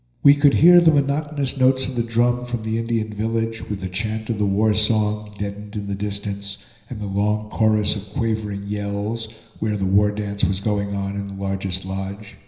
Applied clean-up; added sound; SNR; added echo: none; none; none; reverberation time 0.9 s.